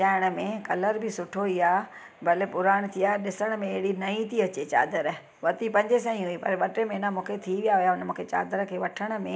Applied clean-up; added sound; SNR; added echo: none; none; none; none.